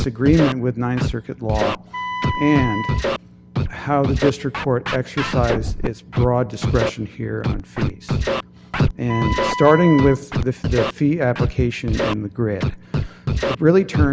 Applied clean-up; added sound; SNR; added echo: none; Wind instrument, woodwind instrument + Scratching (performance technique); 3 dB; none.